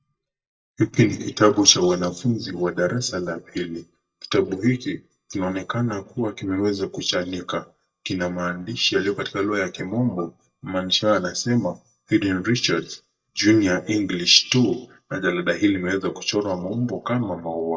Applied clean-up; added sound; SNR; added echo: neural mask model DeepFilterNet 3.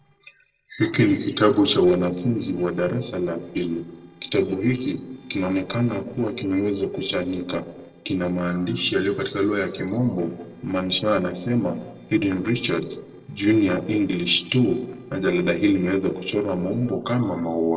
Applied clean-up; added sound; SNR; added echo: neural separator model SepFormer DNS4.